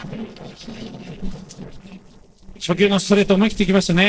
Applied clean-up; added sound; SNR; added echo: neural separator model SepFormer DNS4.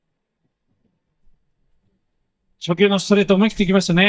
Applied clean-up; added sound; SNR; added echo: neural mask model DeepFilterNet 3.